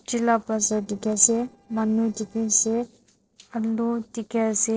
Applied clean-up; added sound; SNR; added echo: neural separator model SepFormer DNS4.